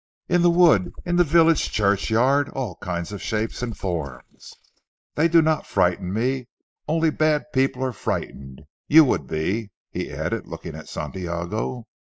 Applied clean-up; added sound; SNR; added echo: neural mask model Resemble Enhance denoiser.